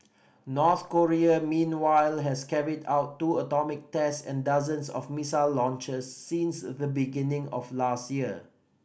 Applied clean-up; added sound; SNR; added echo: none; none; none; none.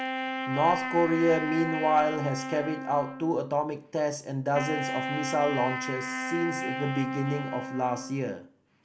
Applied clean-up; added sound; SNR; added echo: none; Wind instrument, woodwind instrument; 6 dB; none.